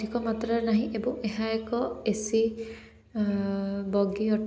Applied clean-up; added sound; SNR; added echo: none; none; none; none.